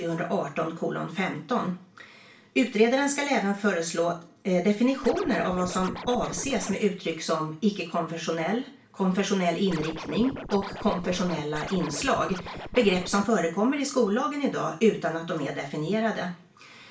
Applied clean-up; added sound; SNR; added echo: none; Scratching (performance technique); 11 dB; reverberation time 0.3 s.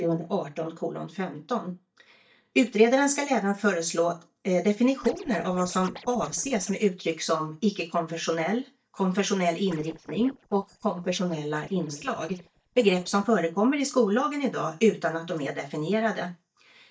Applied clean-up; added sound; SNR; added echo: neural mask model DeepFilterNet 3.